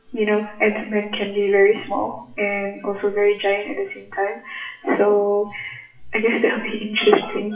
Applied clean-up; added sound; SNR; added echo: classical method WPE with log-MMSE.